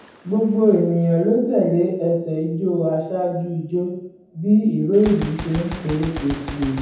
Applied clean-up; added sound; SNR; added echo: none; Gunshot, gunfire; 16 dB; reverberation time 0.9 s.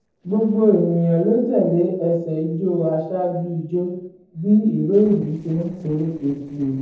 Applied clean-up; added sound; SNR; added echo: neural separator model SepFormer DNS4.